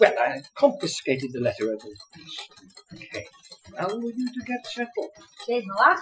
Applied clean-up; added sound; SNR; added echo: classical method Wiener filter.